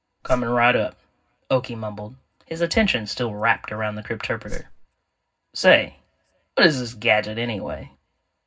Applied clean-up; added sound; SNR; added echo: none; Whoosh, swoosh, swish; 6 dB; reverberation time 0.4 s.